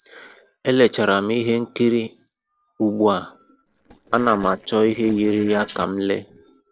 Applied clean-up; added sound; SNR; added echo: neural separator model SepFormer DNS4.